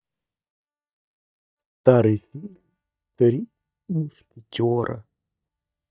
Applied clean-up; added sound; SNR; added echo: neural mask model DeepFilterNet 3.